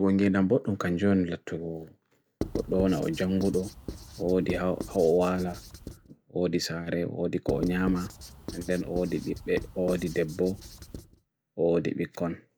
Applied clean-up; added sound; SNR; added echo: none; Writing; 11 dB; none.